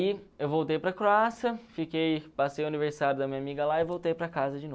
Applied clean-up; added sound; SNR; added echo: none; none; none; none.